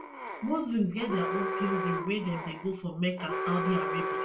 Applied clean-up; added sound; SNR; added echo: none; Alarm; 3 dB; reverberation time 0.3 s.